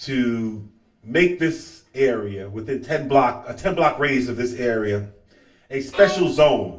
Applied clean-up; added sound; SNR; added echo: none; Bowed string instrument; 11 dB; reverberation time 0.3 s.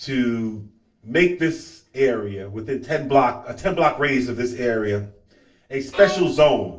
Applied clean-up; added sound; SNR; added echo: neural separator model SepFormer DNS4.